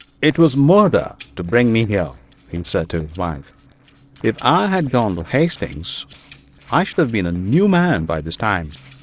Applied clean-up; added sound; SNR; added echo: neural separator model SepFormer DNS4.